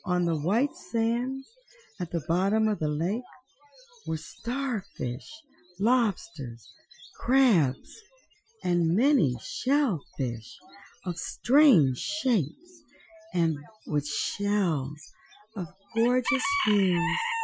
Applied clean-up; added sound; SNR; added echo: classical method Wiener filter.